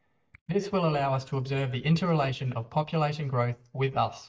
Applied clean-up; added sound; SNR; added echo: neural mask model DeepFilterNet 3.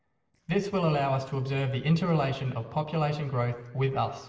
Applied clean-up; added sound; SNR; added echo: neural separator model SepFormer DNS4.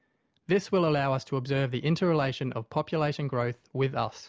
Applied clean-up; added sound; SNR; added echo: none; none; none; none.